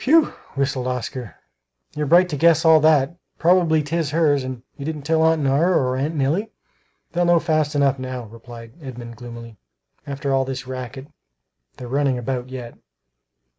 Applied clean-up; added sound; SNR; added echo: none; none; none; none.